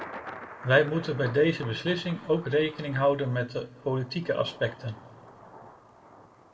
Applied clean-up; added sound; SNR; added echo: none; Thunder; 17 dB; reverberation time 1.4 s.